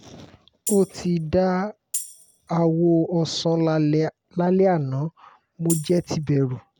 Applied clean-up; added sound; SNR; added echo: none; Tambourine; 13 dB; none.